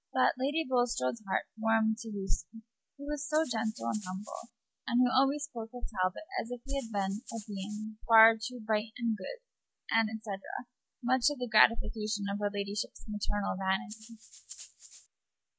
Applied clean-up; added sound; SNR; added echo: neural mask model Resemble Enhance denoiser.